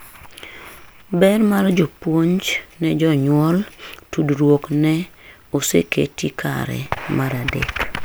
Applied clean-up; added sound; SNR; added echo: none; none; none; none.